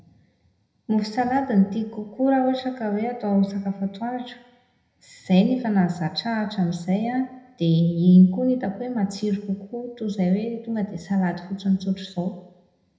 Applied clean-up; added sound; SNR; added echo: none; none; none; reverberation time 0.8 s.